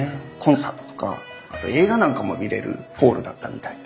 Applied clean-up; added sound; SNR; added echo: none; none; none; none.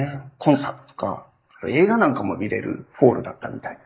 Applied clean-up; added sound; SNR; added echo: neural mask model Resemble Enhance denoiser.